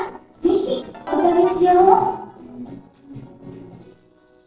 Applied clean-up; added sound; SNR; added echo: neural separator model SepFormer DNS4.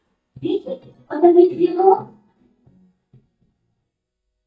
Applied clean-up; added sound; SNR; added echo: neural mask model DeepFilterNet 3.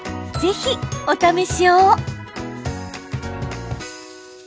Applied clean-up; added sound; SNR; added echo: none; none; none; none.